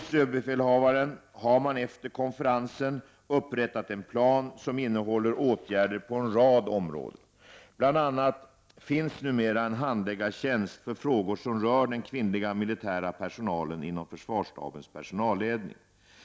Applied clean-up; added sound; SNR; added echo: none; none; none; none.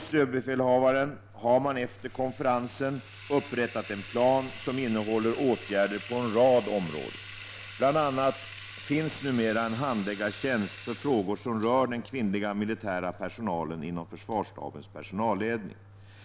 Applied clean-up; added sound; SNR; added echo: none; Bathtub (filling or washing); 12 dB; none.